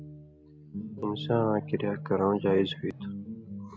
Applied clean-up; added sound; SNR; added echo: none; Guitar; 10 dB; none.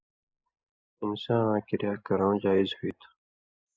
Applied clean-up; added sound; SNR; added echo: neural mask model Resemble Enhance denoiser.